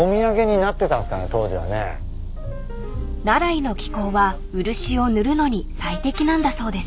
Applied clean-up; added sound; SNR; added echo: none; Motor vehicle (road) / Engine; 7 dB; none.